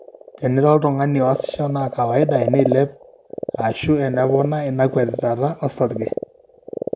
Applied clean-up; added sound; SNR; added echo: none; Frog; 8 dB; none.